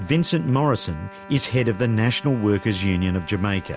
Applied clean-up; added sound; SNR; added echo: none; Bowed string instrument; 20 dB; none.